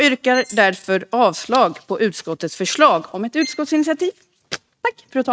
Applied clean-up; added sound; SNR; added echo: neural mask model RNNoise.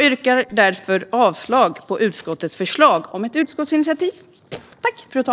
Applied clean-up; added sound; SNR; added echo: neural separator model SepFormer DNS4.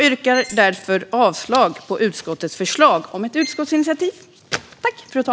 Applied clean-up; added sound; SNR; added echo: none; Bowed string instrument + Tambourine; 19 dB; none.